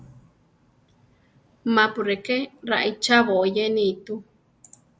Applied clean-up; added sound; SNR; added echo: none; none; none; none.